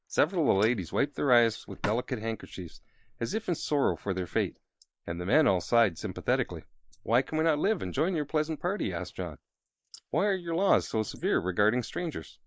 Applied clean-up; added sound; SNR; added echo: neural mask model Resemble Enhance denoiser.